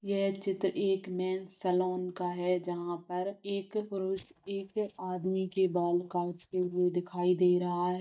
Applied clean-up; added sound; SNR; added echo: neural mask model DeepFilterNet 3.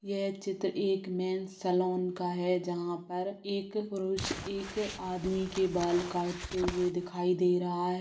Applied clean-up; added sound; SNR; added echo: none; Crumpling, crinkling; 10 dB; reverberation time 0.5 s.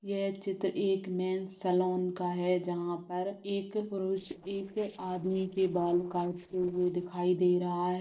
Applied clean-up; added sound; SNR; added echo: neural separator model SepFormer DNS4.